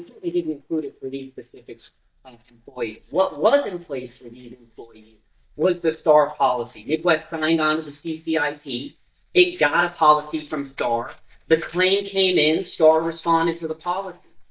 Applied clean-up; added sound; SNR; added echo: neural mask model DeepFilterNet 3.